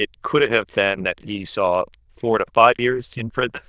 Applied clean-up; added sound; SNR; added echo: neural diffusion model UNIVERSE++.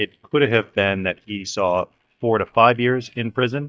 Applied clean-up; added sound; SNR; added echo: neural mask model DeepFilterNet 3.